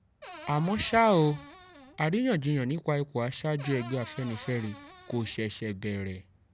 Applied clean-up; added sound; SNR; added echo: none; Cupboard open or close / Door; 17 dB; none.